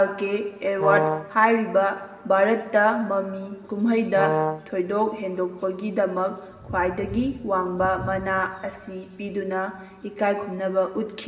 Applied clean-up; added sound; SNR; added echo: none; Brass instrument; 1 dB; reverberation time 2.4 s.